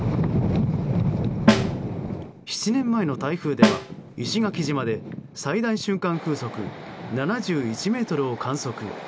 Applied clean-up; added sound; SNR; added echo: none; Snare drum; 0 dB; none.